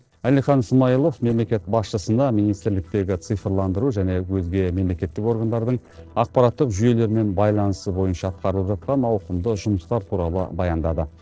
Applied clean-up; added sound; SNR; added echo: neural separator model SepFormer DNS4.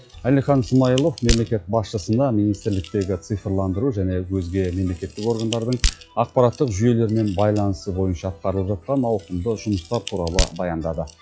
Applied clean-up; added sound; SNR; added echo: classical method log-MMSE.